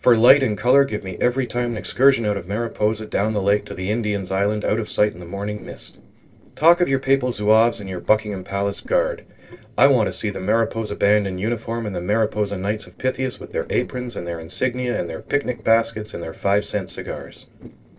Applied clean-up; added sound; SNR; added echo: neural separator model SepFormer DNS4.